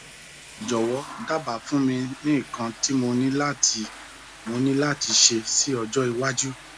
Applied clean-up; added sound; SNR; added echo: none; Toilet flush / Water; 17 dB; none.